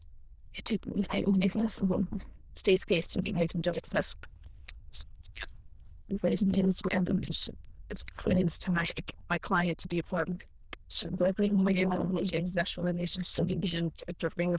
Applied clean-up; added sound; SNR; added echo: neural diffusion model UNIVERSE++.